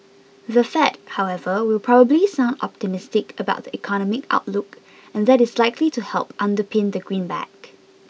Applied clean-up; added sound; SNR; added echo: none; none; none; none.